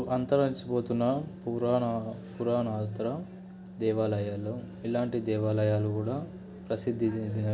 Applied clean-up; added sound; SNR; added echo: none; Organ; 16 dB; none.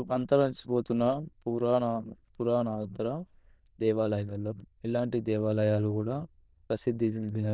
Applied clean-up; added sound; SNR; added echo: neural diffusion model UNIVERSE++.